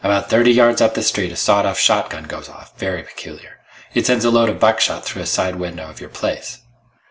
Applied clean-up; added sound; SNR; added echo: none; none; none; none.